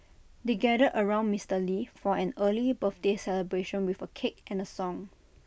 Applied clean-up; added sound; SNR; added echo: none; none; none; none.